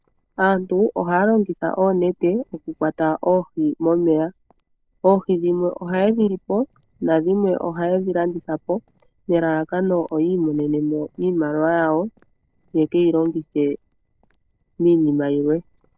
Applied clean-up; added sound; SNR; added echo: neural separator model SepFormer DNS4.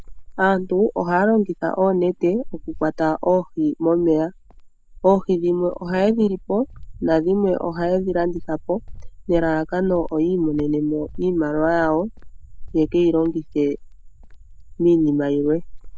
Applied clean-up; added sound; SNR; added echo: none; Cricket; 15 dB; none.